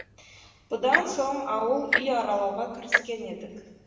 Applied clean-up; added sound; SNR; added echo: none; Tick-tock; 3 dB; reverberation time 1.1 s.